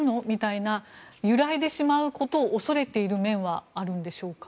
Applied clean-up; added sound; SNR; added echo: none; none; none; none.